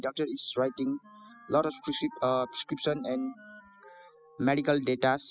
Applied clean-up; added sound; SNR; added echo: classical method spectral subtraction.